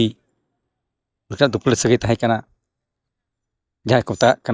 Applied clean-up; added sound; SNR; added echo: neural mask model DeepFilterNet 3.